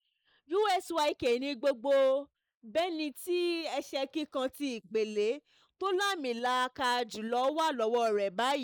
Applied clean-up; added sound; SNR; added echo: neural mask model Resemble Enhance denoiser.